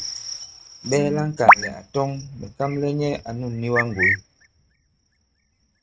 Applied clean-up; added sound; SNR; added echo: neural mask model RNNoise.